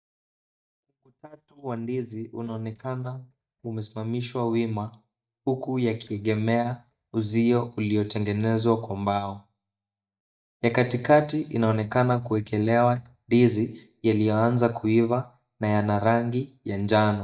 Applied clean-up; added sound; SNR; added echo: neural mask model DeepFilterNet 3.